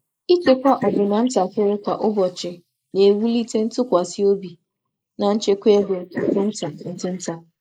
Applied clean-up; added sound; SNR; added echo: neural mask model Resemble Enhance denoiser.